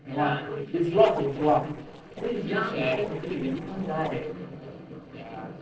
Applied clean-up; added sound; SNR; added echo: neural separator model SepFormer DNS4.